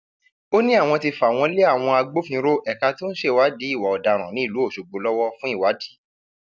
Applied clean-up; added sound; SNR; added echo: none; none; none; none.